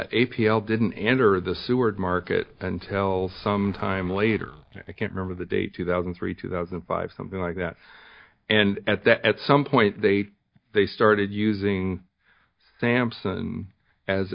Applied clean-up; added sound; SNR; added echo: neural mask model DeepFilterNet 3.